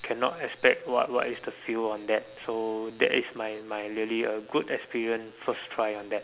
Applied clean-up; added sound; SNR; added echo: none; none; none; none.